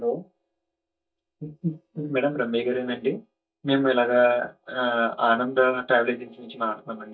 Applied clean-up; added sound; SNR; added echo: neural mask model DeepFilterNet 3.